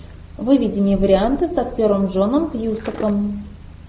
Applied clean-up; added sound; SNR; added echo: none; Skateboard; 14 dB; none.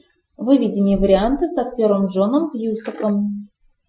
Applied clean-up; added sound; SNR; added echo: classical method Wiener filter.